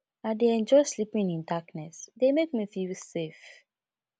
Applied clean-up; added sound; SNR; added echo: none; none; none; none.